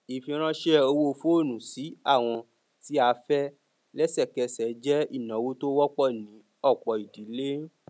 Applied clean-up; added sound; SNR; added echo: none; none; none; none.